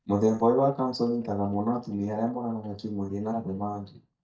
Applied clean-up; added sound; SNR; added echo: neural mask model DeepFilterNet 3.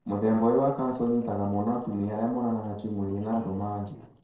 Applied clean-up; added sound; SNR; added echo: neural separator model SepFormer DNS4.